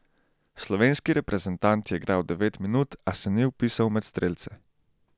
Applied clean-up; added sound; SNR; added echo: none; none; none; none.